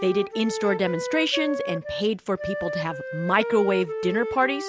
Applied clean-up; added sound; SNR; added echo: none; Wind instrument, woodwind instrument; 6 dB; none.